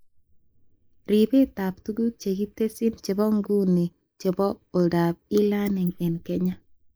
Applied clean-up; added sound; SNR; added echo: neural mask model Resemble Enhance denoiser.